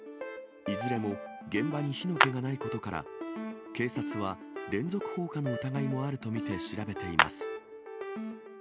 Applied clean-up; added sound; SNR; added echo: none; Clapping; -1 dB; none.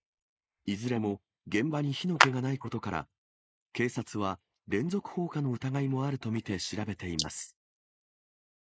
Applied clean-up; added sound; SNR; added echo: neural mask model Resemble Enhance denoiser.